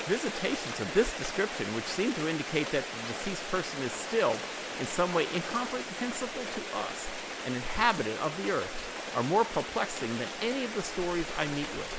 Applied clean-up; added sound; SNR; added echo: none; Rain; 5 dB; none.